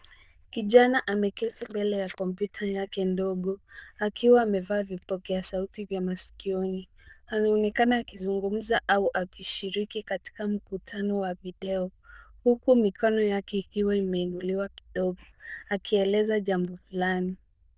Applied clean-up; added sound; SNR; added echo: neural diffusion model UNIVERSE++.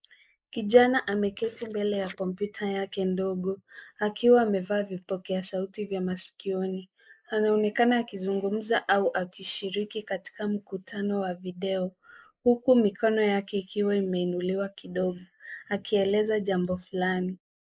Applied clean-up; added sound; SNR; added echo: neural mask model Resemble Enhance denoiser.